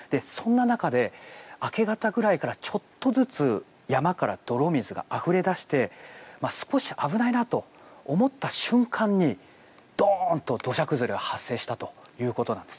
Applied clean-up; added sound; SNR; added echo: none; none; none; none.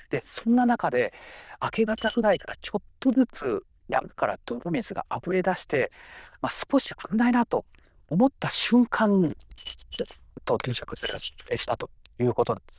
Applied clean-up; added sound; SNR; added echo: neural diffusion model UNIVERSE++.